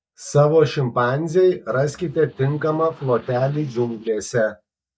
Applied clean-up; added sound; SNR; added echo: neural mask model DeepFilterNet 3.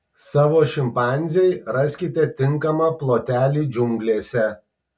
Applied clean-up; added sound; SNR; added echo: none; none; none; none.